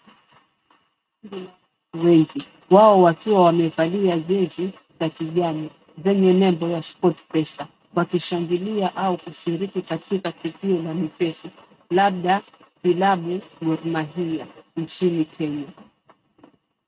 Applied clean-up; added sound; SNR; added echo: neural mask model RNNoise.